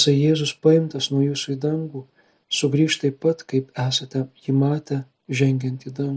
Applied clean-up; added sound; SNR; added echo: none; none; none; none.